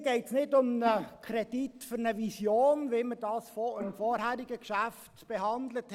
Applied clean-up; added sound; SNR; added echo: neural mask model Resemble Enhance denoiser.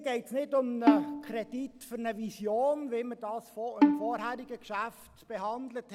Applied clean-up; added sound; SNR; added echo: none; Bowed string instrument; -2 dB; none.